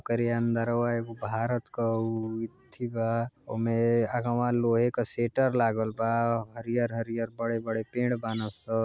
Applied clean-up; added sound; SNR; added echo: none; none; none; none.